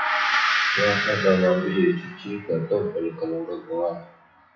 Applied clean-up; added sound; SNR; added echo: classical method WPE with log-MMSE.